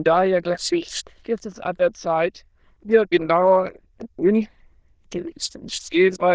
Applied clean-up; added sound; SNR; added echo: neural diffusion model UNIVERSE++.